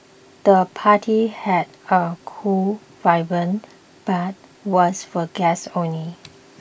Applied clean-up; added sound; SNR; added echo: none; none; none; none.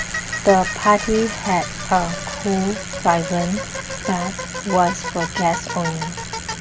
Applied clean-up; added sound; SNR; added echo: none; Bicycle; 6 dB; none.